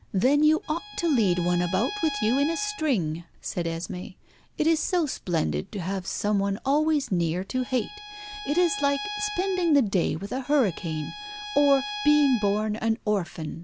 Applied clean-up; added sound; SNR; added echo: none; Bowed string instrument; 12 dB; none.